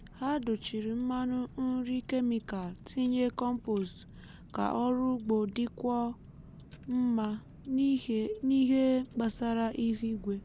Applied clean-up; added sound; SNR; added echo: none; Car; 19 dB; none.